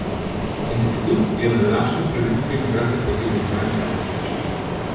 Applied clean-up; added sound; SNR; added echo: none; Ocean; 2 dB; reverberation time 1.1 s.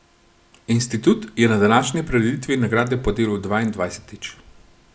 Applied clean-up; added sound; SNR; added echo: none; none; none; none.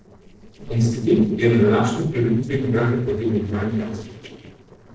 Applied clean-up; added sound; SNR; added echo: neural separator model SepFormer DNS4.